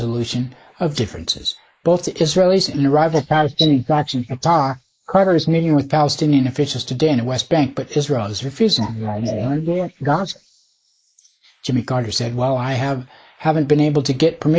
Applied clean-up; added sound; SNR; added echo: neural mask model Resemble Enhance denoiser.